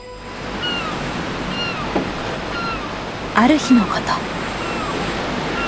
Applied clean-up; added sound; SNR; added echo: none; Engine; 16 dB; none.